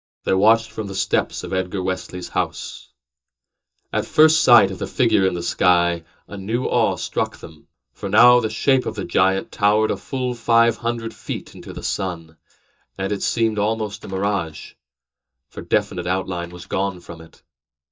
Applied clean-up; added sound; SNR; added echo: neural mask model DeepFilterNet 3.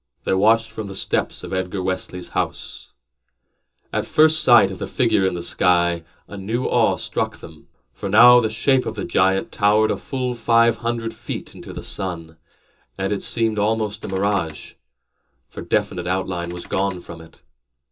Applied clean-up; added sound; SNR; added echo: none; Cupboard open or close / Door; 19 dB; reverberation time 0.2 s.